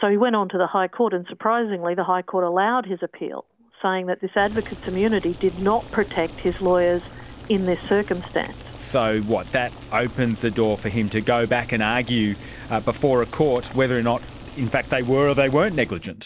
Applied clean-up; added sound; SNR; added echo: none; Boiling; 17 dB; none.